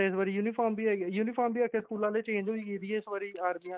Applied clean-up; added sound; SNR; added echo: neural mask model Resemble Enhance denoiser.